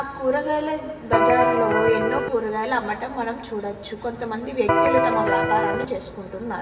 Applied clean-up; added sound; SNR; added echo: none; Electric guitar; -4 dB; reverberation time 1.4 s.